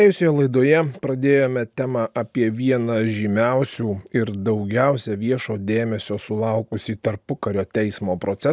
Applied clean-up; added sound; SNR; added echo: none; none; none; none.